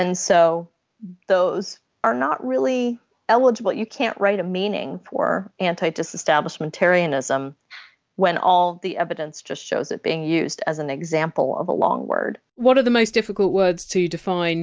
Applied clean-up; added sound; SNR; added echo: none; none; none; none.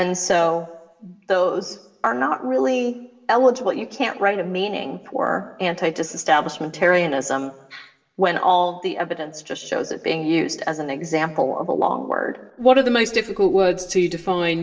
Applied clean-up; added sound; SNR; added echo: none; none; none; reverberation time 0.8 s.